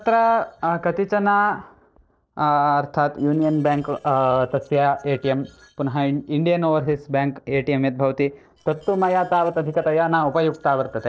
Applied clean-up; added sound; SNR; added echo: neural separator model SepFormer DNS4.